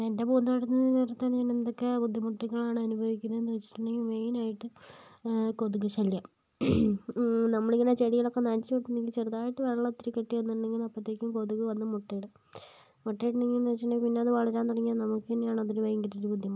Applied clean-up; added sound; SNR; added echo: none; none; none; none.